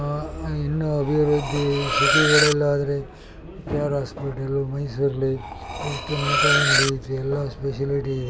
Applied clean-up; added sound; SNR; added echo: none; Cutlery, silverware; 0 dB; none.